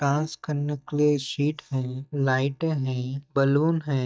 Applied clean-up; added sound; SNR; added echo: neural mask model DeepFilterNet 3.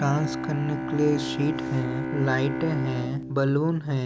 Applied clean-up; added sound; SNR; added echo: none; Bowed string instrument; 5 dB; none.